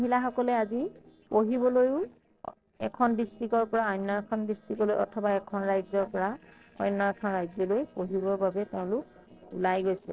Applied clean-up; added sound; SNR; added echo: neural separator model SepFormer DNS4.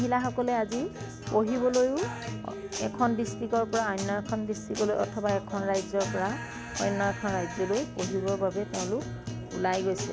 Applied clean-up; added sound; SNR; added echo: none; Guitar; 8 dB; none.